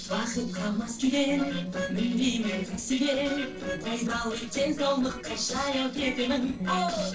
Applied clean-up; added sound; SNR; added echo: neural separator model SepFormer DNS4.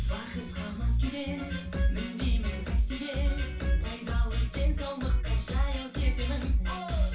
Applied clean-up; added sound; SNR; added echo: none; Electric guitar; 20 dB; reverberation time 0.3 s.